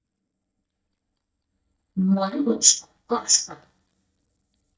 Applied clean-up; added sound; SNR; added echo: neural mask model DeepFilterNet 3.